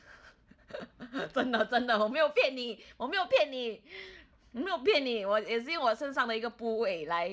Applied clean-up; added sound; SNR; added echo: none; none; none; none.